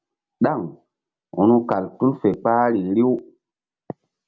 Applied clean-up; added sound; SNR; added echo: none; none; none; none.